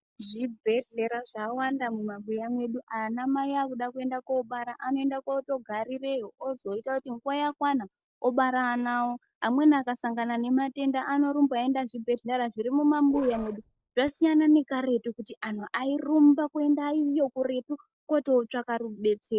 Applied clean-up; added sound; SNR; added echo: neural separator model SepFormer DNS4.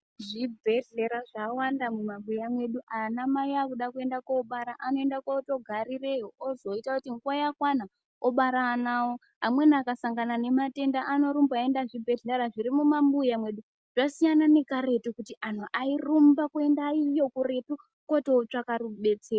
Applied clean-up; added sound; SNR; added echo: none; none; none; none.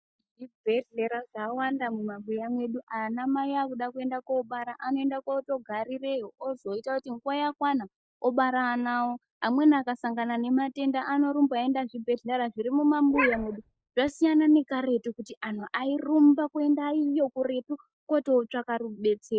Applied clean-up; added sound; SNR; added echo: neural mask model DeepFilterNet 3.